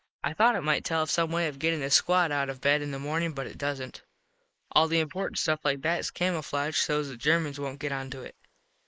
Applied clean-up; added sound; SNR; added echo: neural mask model Resemble Enhance denoiser.